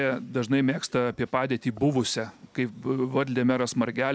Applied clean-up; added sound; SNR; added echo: none; none; none; none.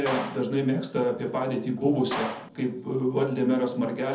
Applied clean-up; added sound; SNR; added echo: none; Clapping; 13 dB; reverberation time 0.7 s.